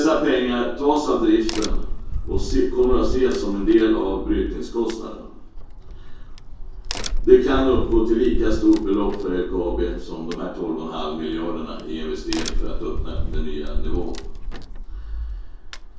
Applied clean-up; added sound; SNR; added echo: none; Crack; 3 dB; reverberation time 0.6 s.